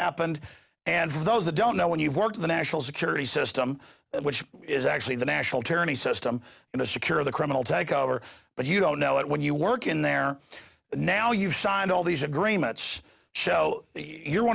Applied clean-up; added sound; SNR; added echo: none; none; none; none.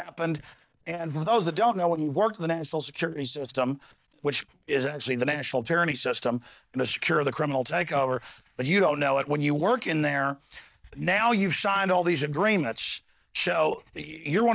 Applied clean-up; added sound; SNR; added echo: neural mask model DeepFilterNet 3.